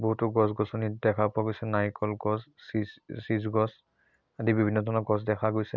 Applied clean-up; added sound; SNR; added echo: none; none; none; none.